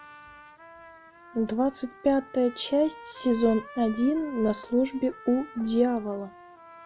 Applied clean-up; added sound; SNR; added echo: none; Trumpet; 19 dB; none.